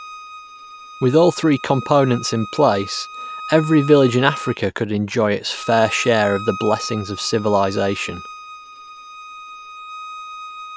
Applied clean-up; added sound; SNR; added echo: none; Bowed string instrument; 14 dB; none.